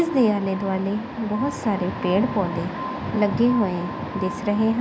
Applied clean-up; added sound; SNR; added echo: none; Glass; 15 dB; none.